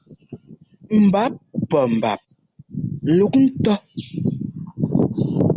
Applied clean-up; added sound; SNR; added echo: none; none; none; none.